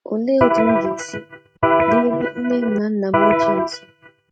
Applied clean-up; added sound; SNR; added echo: neural mask model RNNoise.